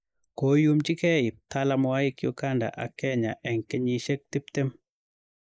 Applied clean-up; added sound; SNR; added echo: neural mask model Resemble Enhance denoiser.